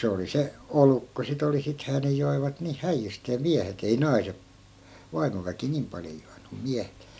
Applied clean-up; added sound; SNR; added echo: none; none; none; none.